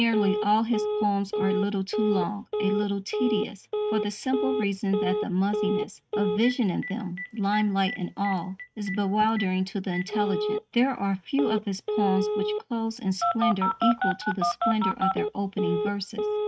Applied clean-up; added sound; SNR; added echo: neural mask model RNNoise.